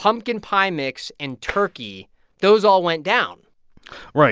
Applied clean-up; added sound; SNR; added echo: none; Tap; 13 dB; none.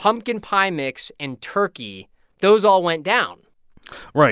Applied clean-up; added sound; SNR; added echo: none; none; none; none.